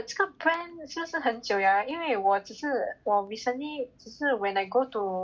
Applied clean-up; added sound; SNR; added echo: none; none; none; none.